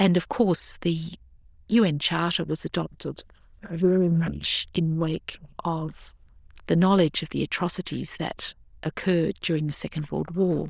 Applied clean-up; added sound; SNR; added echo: neural diffusion model UNIVERSE++.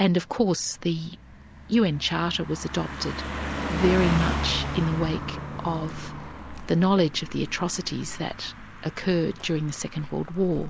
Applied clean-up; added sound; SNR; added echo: none; Car passing by; 7 dB; none.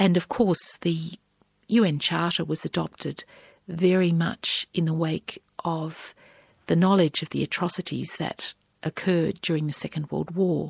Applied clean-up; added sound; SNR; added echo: none; none; none; none.